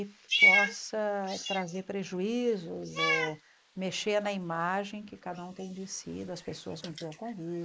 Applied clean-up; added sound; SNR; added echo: neural mask model Resemble Enhance denoiser.